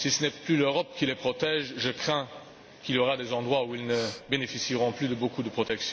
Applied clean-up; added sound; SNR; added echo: none; Breathing; 15 dB; none.